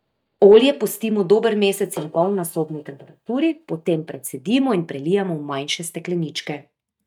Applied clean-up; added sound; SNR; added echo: neural mask model DeepFilterNet 3.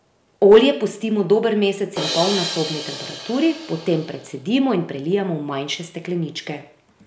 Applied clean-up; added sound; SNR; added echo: none; Crash cymbal; 9 dB; none.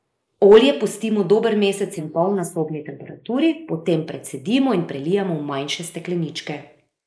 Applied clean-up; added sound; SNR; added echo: neural mask model Resemble Enhance denoiser.